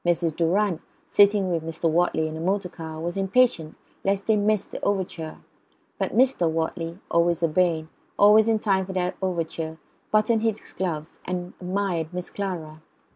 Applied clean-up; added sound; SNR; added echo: none; none; none; none.